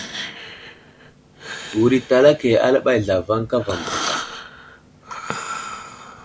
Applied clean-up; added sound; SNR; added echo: none; Breathing; 11 dB; none.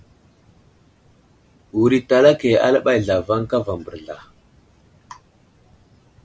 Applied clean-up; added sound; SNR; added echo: none; none; none; none.